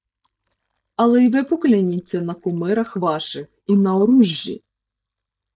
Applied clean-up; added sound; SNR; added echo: neural mask model DeepFilterNet 3.